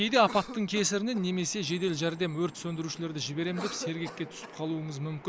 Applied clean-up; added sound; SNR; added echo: none; Cough; 16 dB; none.